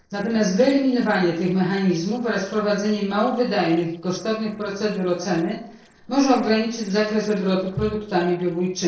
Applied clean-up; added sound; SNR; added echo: neural separator model SepFormer DNS4.